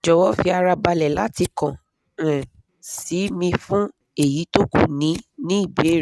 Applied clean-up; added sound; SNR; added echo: neural mask model RNNoise.